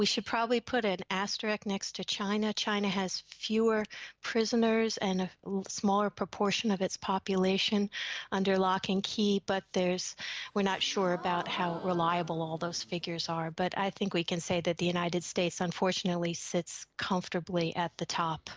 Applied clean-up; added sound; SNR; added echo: none; Gasp; 15 dB; none.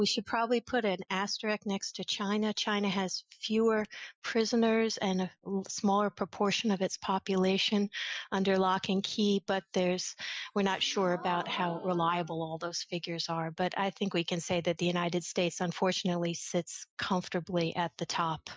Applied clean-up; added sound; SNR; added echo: classical method Wiener filter.